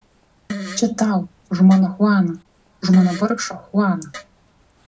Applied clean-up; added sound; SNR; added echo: none; Fart; 17 dB; reverberation time 0.2 s.